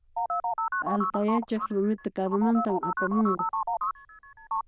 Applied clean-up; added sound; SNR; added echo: neural diffusion model UNIVERSE++.